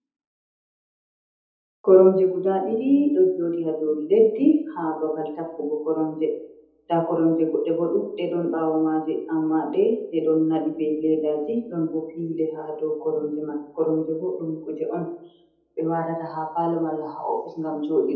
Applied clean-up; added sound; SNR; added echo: none; none; none; reverberation time 0.7 s.